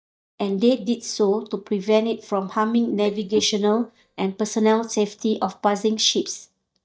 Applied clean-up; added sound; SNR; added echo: neural mask model DeepFilterNet 3.